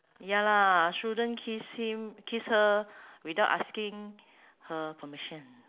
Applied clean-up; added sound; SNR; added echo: none; none; none; none.